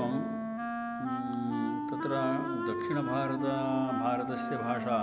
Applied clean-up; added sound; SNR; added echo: none; Wind instrument, woodwind instrument; 2 dB; none.